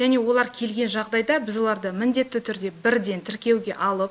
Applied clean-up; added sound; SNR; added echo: none; none; none; none.